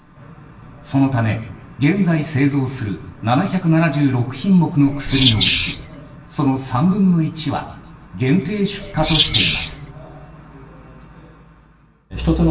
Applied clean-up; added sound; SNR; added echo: none; Wild animals; 1 dB; reverberation time 0.9 s.